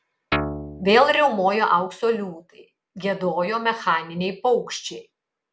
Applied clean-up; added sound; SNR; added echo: none; Guitar; 6 dB; none.